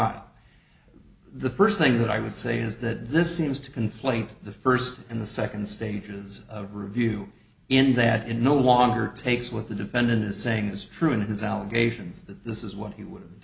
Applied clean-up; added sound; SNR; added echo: none; none; none; none.